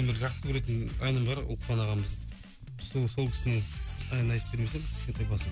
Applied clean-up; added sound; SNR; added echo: none; Camera; 19 dB; none.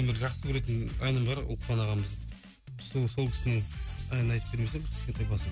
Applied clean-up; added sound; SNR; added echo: none; none; none; none.